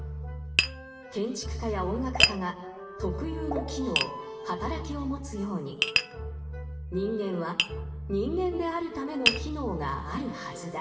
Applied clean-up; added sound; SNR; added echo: none; Tap; 2 dB; reverberation time 1.2 s.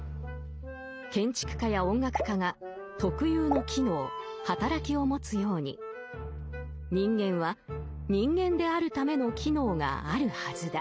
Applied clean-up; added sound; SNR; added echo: none; none; none; none.